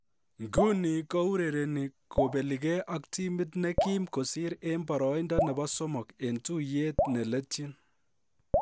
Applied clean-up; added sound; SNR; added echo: none; Drip; 5 dB; none.